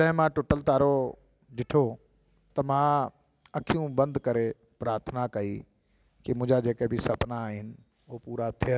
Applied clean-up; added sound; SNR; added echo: none; none; none; none.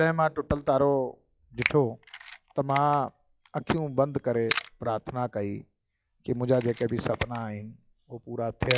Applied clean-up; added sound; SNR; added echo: classical method log-MMSE.